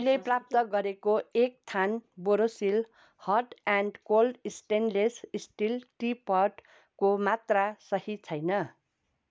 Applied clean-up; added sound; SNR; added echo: none; none; none; none.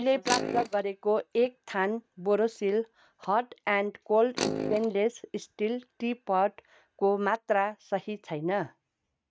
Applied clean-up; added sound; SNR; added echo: neural mask model RNNoise.